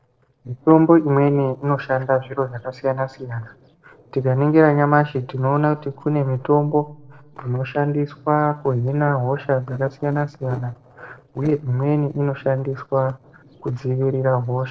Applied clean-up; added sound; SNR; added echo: neural separator model SepFormer DNS4.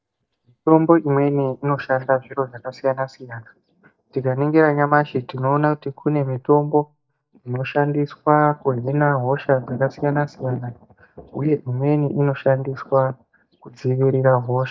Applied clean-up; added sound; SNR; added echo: neural mask model DeepFilterNet 3.